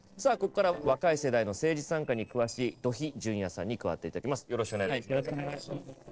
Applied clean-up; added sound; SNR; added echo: neural separator model SepFormer DNS4.